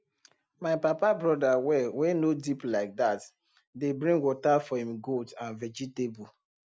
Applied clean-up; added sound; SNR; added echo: none; none; none; none.